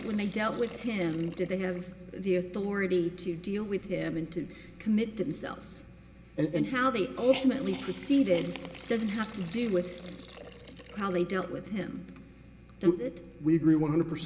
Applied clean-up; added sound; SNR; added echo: none; Hiss; 18 dB; reverberation time 0.9 s.